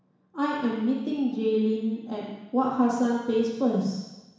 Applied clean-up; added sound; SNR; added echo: none; none; none; reverberation time 1.1 s.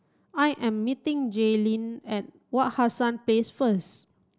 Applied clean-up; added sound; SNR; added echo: none; none; none; none.